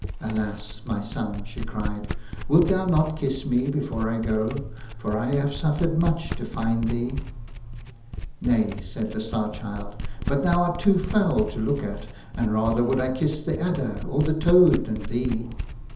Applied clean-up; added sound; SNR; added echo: none; Domestic sounds, home sounds; 7 dB; reverberation time 1.2 s.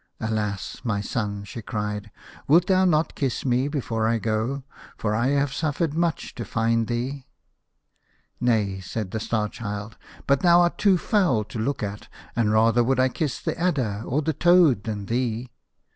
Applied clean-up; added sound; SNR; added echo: none; none; none; none.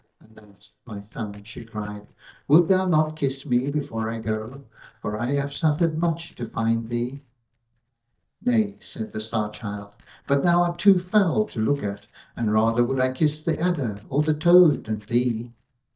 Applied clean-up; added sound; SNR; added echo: neural mask model DeepFilterNet 3.